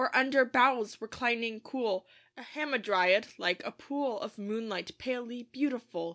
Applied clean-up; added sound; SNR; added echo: none; none; none; none.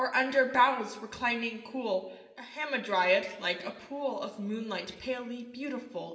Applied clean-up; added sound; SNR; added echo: none; none; none; reverberation time 1.7 s.